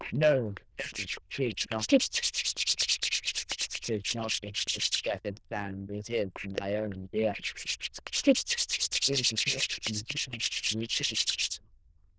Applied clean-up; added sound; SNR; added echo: neural diffusion model UNIVERSE++.